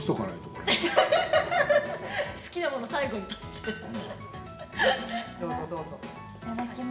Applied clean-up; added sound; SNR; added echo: none; Hammer; 19 dB; reverberation time 0.8 s.